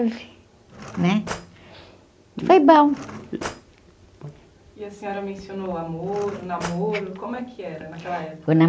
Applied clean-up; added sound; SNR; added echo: none; Cutlery, silverware / Drawer open or close; 14 dB; none.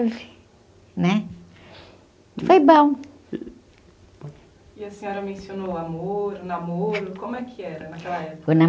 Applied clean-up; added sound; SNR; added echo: none; none; none; none.